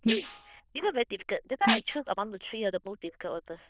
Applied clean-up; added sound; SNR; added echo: neural diffusion model UNIVERSE++.